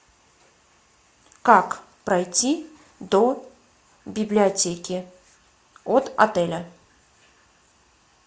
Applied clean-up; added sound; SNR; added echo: none; none; none; none.